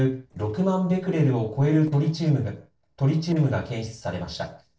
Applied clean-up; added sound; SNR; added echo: neural separator model SepFormer DNS4.